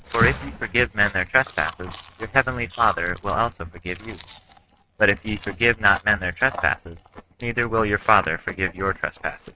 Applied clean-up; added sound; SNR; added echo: neural mask model RNNoise.